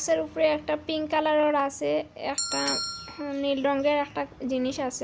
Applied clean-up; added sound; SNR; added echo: none; Bell; 8 dB; none.